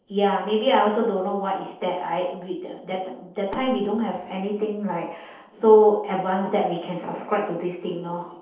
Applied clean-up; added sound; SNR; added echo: neural separator model SepFormer DNS4.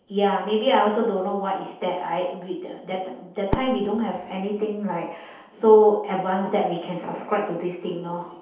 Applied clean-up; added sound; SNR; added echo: none; Fireworks; 17 dB; reverberation time 0.8 s.